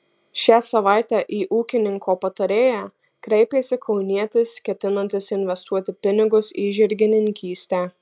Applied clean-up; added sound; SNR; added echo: none; none; none; none.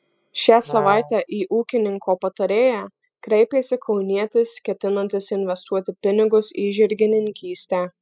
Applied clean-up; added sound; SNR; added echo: classical method spectral subtraction.